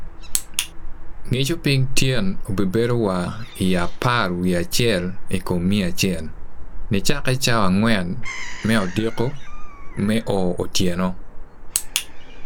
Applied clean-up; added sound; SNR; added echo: none; Gull, seagull / Fowl; 1 dB; none.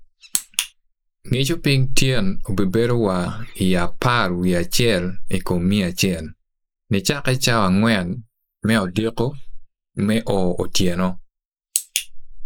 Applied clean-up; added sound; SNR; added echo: neural mask model Resemble Enhance denoiser.